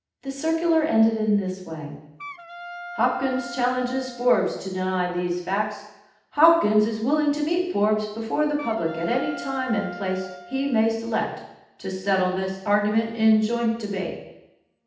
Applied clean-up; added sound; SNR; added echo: none; Wind instrument, woodwind instrument; 15 dB; reverberation time 0.8 s.